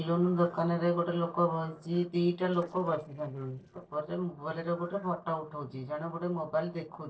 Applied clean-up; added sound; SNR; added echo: neural separator model SepFormer DNS4.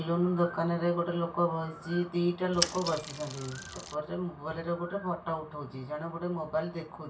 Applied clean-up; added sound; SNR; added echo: none; Mechanisms / Bicycle; 5 dB; reverberation time 0.3 s.